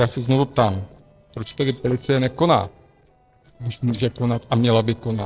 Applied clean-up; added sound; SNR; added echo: neural separator model SepFormer DNS4.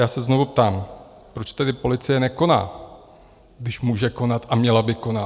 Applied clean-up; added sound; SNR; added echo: none; none; none; none.